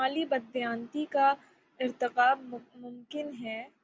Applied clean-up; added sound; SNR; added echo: none; none; none; none.